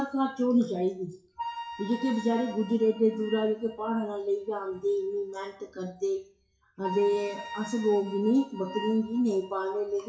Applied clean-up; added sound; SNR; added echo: classical method WPE with log-MMSE.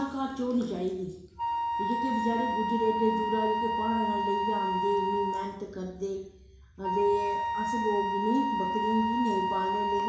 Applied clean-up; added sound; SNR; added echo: none; Wind instrument, woodwind instrument; 0 dB; reverberation time 0.7 s.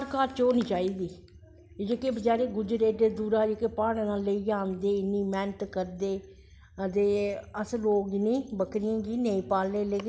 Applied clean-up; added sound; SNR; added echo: none; none; none; none.